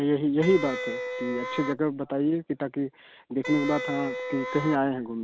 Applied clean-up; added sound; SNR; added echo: none; Wind instrument, woodwind instrument; 7 dB; none.